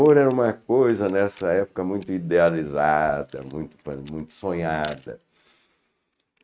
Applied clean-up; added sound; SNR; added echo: neural mask model RNNoise.